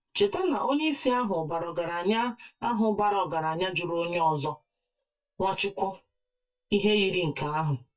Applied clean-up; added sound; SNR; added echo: neural mask model DeepFilterNet 3.